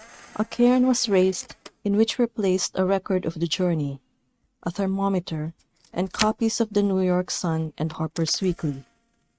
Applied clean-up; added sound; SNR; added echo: neural mask model RNNoise.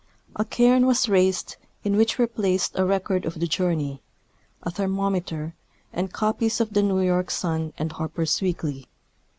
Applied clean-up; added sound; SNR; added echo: none; none; none; none.